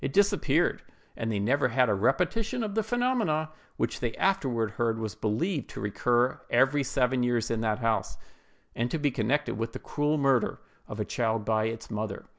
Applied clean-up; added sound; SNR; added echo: none; none; none; none.